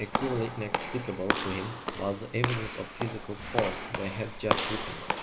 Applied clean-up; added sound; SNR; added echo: none; Insect + Walk, footsteps / Slam; -4 dB; none.